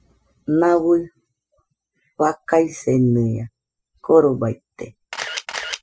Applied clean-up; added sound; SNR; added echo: classical method spectral subtraction.